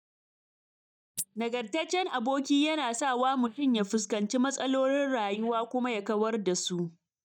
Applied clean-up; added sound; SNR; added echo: neural mask model DeepFilterNet 3.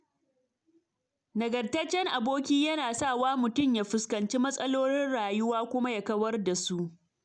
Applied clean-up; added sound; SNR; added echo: none; none; none; none.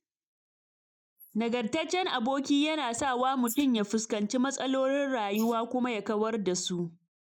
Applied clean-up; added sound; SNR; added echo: neural mask model Resemble Enhance denoiser.